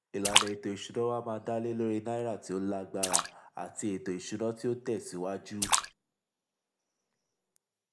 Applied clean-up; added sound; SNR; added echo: neural mask model Resemble Enhance denoiser.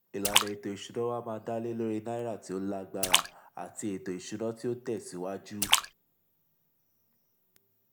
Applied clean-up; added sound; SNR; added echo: none; Splash, splatter; -2 dB; none.